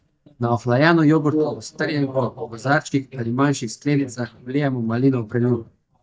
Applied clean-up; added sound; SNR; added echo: neural mask model DeepFilterNet 3.